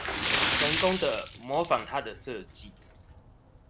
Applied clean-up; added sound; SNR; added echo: none; Splash, splatter; -1 dB; none.